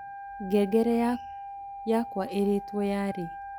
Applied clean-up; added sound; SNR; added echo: none; Wind instrument, woodwind instrument; 12 dB; none.